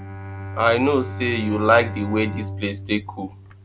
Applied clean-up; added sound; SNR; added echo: none; Bowed string instrument; 9 dB; none.